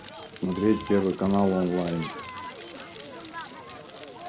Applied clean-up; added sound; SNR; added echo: none; Crackle; 11 dB; none.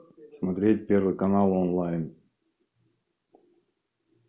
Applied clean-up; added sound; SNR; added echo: none; none; none; none.